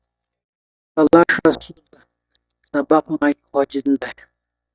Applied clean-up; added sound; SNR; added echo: neural mask model DeepFilterNet 3.